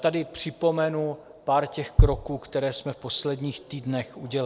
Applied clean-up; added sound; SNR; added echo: none; Bass drum; -2 dB; none.